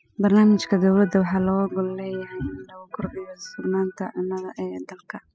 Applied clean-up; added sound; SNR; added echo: classical method spectral subtraction.